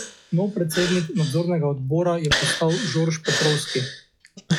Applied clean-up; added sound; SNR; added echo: classical method log-MMSE.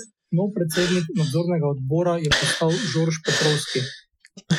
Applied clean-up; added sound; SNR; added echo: classical method Wiener filter.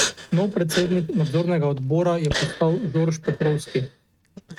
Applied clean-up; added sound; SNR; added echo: neural mask model RNNoise.